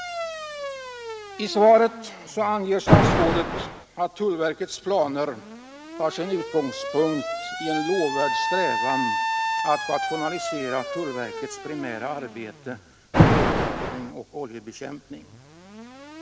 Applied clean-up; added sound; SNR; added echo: none; Alarm; 0 dB; none.